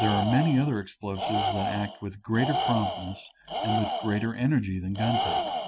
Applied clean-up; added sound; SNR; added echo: none; Tools; 3 dB; none.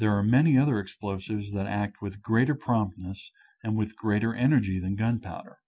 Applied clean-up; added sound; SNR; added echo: none; none; none; none.